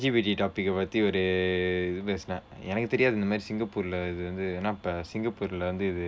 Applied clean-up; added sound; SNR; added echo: none; none; none; none.